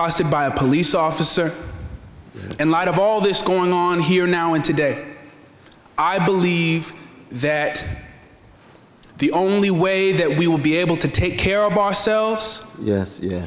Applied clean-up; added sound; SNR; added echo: none; none; none; none.